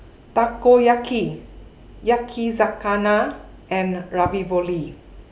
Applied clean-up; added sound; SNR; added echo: none; none; none; none.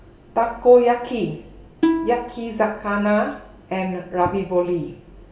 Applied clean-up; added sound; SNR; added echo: none; Plucked string instrument; 3 dB; reverberation time 0.9 s.